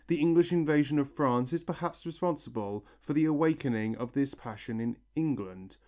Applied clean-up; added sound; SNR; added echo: none; none; none; none.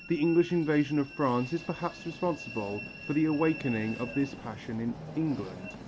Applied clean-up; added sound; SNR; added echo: none; Train; 13 dB; none.